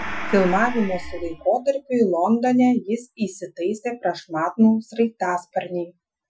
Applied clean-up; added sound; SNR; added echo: classical method Wiener filter.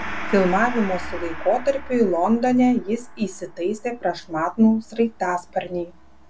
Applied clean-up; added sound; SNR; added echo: none; Gong; 11 dB; none.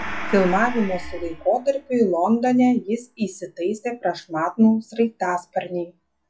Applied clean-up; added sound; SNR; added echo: classical method log-MMSE.